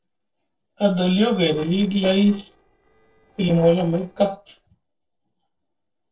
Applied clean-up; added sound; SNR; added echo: neural separator model SepFormer DNS4.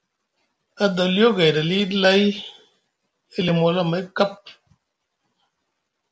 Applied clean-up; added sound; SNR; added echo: none; none; none; none.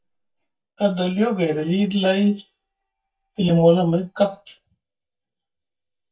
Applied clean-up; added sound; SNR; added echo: neural mask model DeepFilterNet 3.